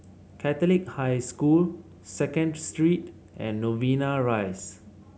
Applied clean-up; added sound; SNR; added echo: none; none; none; none.